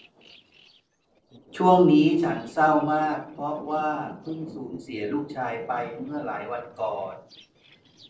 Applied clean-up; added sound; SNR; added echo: neural separator model SepFormer DNS4.